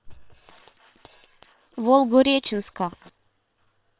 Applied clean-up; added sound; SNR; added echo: neural separator model SepFormer WHAM!.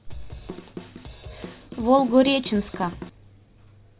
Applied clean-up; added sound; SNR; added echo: none; Drum / Drum kit; 14 dB; none.